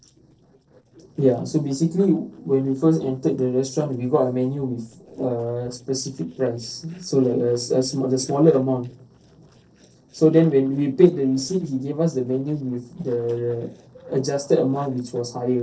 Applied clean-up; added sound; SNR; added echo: neural separator model SepFormer DNS4.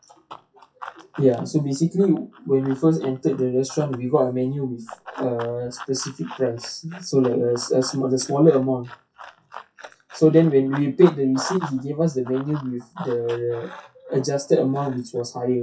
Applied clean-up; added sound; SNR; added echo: classical method WPE with log-MMSE.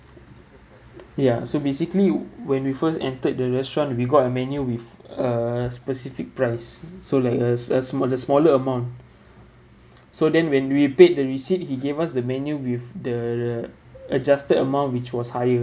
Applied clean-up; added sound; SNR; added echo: none; none; none; none.